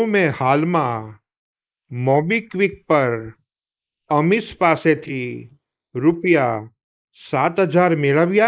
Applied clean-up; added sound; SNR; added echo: neural mask model Resemble Enhance denoiser.